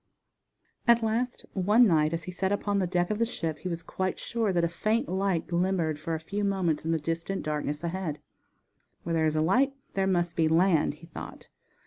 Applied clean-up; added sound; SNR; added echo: none; none; none; none.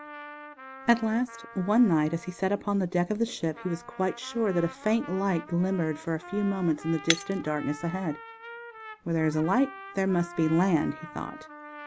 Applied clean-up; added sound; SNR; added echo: none; Shatter + Trumpet; 14 dB; none.